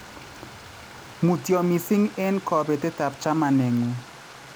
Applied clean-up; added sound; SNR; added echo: none; Stream; 19 dB; none.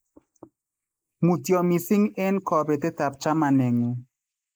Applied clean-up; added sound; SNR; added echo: neural mask model Resemble Enhance denoiser.